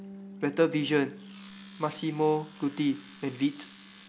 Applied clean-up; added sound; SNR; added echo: none; Domestic sounds, home sounds + Bass guitar; 17 dB; none.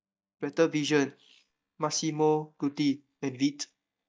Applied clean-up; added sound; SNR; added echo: neural mask model DeepFilterNet 3.